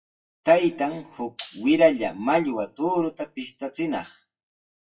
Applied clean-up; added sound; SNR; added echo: classical method WPE with log-MMSE.